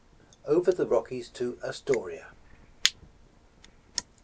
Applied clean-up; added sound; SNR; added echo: none; Crushing; 7 dB; none.